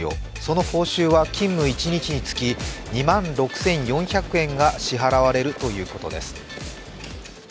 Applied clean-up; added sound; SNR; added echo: none; none; none; none.